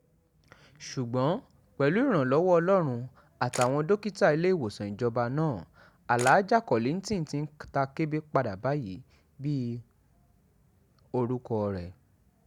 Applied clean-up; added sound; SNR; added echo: none; Camera; 16 dB; none.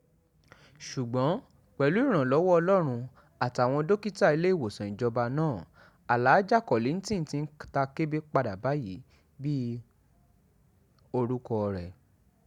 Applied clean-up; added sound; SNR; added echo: none; none; none; none.